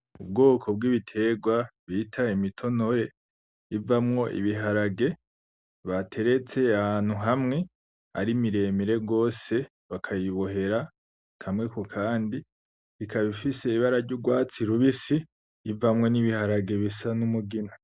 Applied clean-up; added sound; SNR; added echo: none; none; none; none.